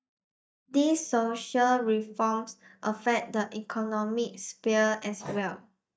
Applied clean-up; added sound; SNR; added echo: neural mask model DeepFilterNet 3.